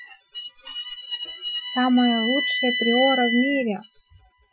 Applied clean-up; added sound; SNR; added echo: classical method Wiener filter.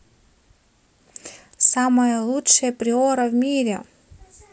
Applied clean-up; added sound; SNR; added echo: none; none; none; none.